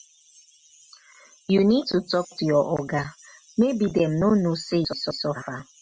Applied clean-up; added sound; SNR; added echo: classical method Wiener filter.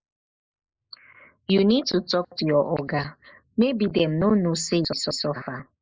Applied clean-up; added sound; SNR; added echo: neural mask model Resemble Enhance denoiser.